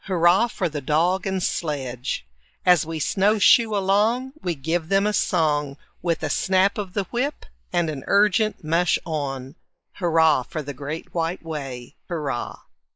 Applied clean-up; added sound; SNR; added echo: neural mask model Resemble Enhance denoiser.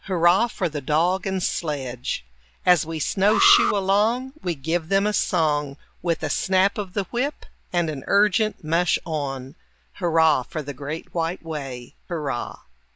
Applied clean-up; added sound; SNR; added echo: none; Alarm; 4 dB; none.